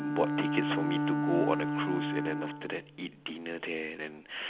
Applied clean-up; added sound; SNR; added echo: none; Bowed string instrument; -1 dB; none.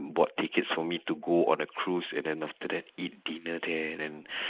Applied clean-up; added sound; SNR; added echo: neural mask model Resemble Enhance denoiser.